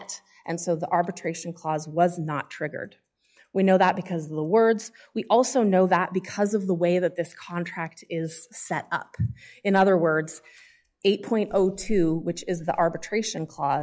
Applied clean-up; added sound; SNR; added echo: classical method log-MMSE.